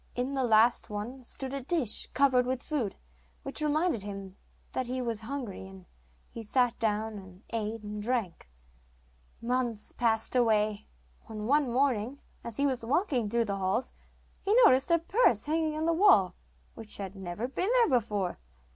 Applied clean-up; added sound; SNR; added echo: none; none; none; none.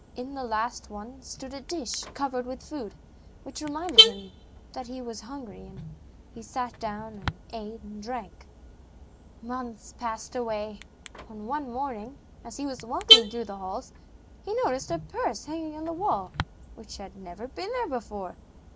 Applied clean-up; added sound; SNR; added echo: none; Alarm / Car; -3 dB; none.